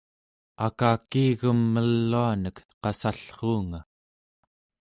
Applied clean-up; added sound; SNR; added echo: none; none; none; none.